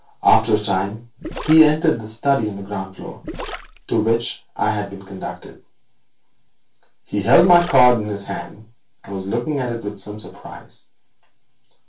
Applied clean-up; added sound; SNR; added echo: none; Gurgling; 12 dB; reverberation time 0.2 s.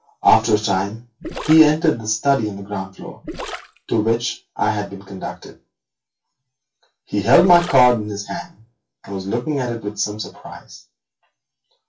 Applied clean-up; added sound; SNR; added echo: classical method WPE with log-MMSE.